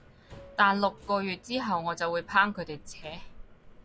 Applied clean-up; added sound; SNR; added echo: none; Subway, metro, underground; 19 dB; none.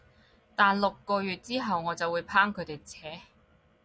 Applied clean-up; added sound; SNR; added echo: none; none; none; none.